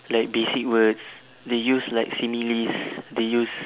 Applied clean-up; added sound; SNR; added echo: none; none; none; none.